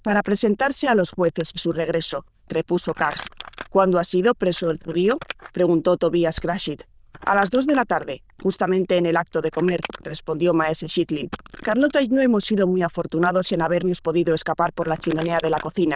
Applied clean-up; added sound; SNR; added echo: neural diffusion model UNIVERSE++.